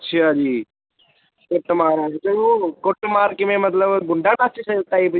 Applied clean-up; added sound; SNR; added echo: none; none; none; none.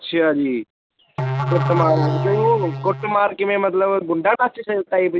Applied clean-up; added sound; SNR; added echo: none; Musical instrument; 3 dB; none.